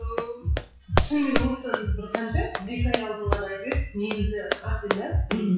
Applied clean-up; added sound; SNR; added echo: classical method WPE with log-MMSE.